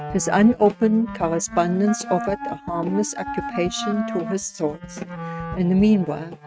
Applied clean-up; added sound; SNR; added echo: neural mask model RNNoise.